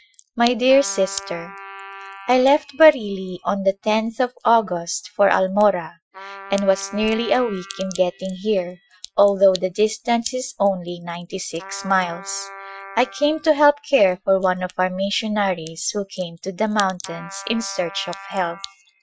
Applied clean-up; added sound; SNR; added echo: classical method Wiener filter.